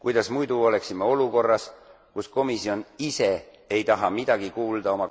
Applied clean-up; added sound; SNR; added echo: none; none; none; none.